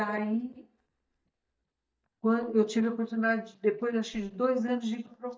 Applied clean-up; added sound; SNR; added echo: neural mask model DeepFilterNet 3.